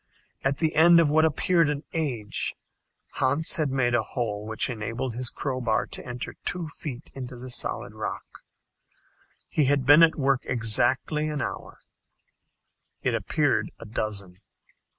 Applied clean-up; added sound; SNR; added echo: none; none; none; none.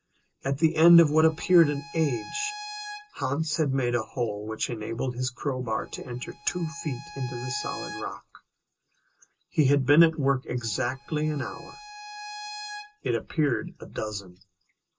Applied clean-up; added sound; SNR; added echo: none; Bowed string instrument; 15 dB; reverberation time 0.2 s.